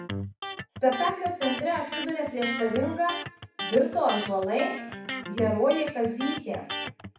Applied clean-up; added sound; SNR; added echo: none; Electric guitar; 8 dB; reverberation time 0.6 s.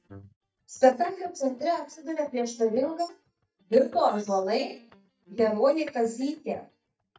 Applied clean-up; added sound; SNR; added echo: neural mask model DeepFilterNet 3.